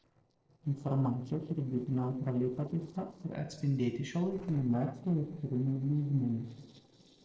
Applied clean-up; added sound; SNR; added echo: neural separator model SepFormer DNS4.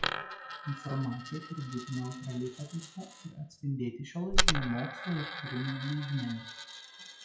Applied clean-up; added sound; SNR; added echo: classical method WPE with log-MMSE.